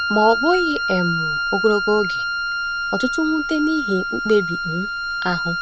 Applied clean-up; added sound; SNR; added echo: none; Wind instrument, woodwind instrument; 2 dB; none.